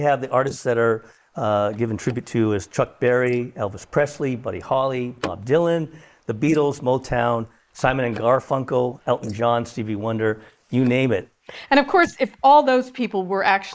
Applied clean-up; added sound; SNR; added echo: neural mask model Resemble Enhance denoiser.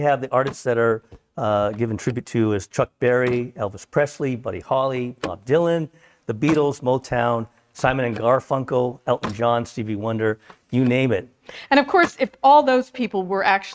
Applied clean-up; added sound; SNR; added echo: neural mask model RNNoise.